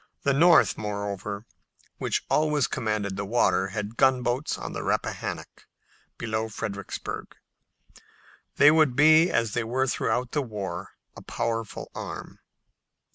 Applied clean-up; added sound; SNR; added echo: none; none; none; none.